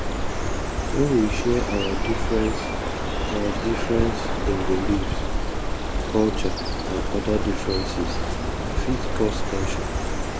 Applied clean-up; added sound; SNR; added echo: none; Bird; -3 dB; none.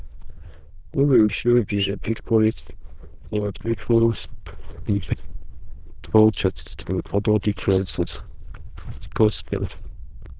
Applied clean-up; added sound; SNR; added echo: neural diffusion model UNIVERSE++.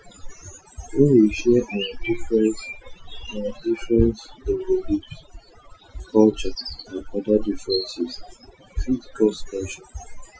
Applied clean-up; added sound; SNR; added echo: classical method Wiener filter.